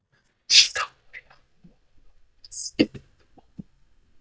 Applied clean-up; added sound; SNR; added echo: neural mask model DeepFilterNet 3.